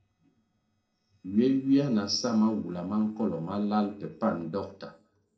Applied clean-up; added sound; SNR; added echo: neural separator model SepFormer DNS4.